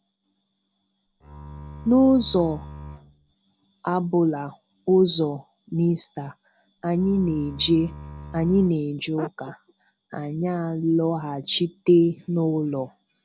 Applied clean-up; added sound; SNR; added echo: none; Bowed string instrument; 16 dB; none.